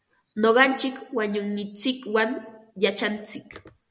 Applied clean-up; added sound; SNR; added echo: none; none; none; none.